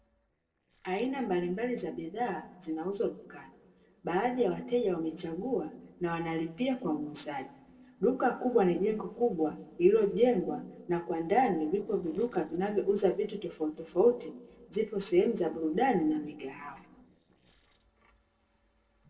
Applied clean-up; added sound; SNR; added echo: neural separator model SepFormer DNS4.